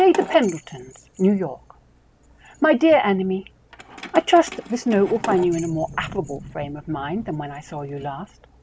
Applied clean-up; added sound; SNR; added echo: none; Sliding door + Keys jangling; 16 dB; none.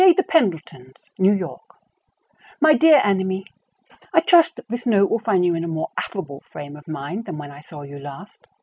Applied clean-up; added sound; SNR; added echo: none; none; none; none.